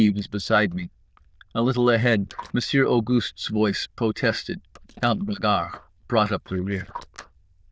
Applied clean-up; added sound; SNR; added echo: neural diffusion model UNIVERSE++.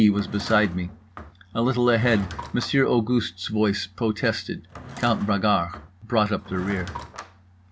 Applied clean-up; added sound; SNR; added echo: none; Drawer open or close / Wood; 16 dB; none.